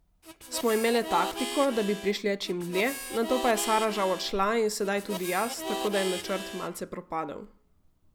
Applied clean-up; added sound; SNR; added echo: none; Harmonica; 8 dB; none.